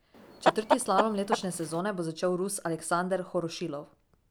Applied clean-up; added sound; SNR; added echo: none; Chicken, rooster; -2 dB; none.